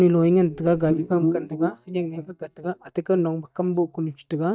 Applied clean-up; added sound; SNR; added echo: neural mask model DeepFilterNet 3.